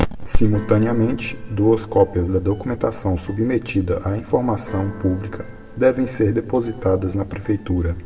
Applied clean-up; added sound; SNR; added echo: none; Keyboard (musical); 20 dB; reverberation time 0.9 s.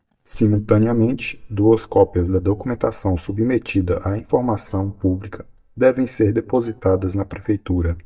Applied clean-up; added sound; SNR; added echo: neural mask model DeepFilterNet 3.